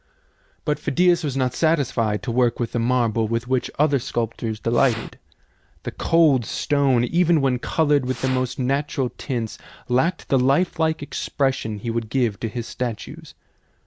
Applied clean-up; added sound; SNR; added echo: none; Fire; 13 dB; none.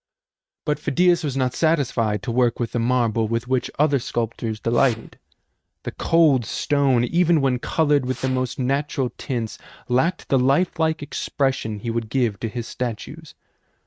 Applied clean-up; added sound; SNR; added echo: neural mask model RNNoise.